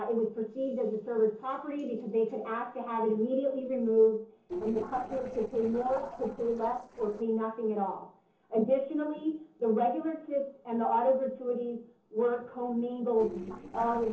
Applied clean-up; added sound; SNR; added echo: neural separator model SepFormer DNS4.